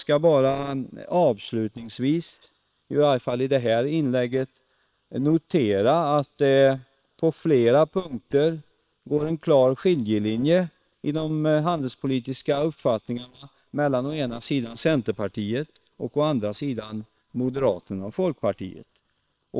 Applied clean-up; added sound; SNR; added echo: neural separator model SepFormer WHAM!.